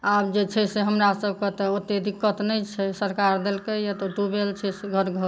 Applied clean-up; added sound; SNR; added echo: none; none; none; none.